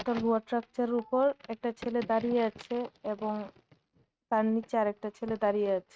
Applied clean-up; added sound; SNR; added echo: neural mask model RNNoise.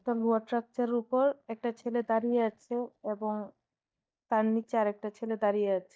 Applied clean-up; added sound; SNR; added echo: neural mask model DeepFilterNet 3.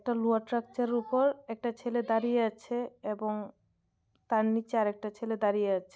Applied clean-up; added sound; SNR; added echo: none; none; none; none.